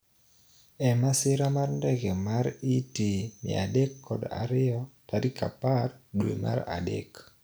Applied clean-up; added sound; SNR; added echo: none; none; none; none.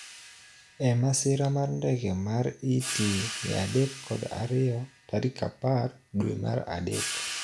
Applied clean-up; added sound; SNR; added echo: none; Cymbal; 11 dB; none.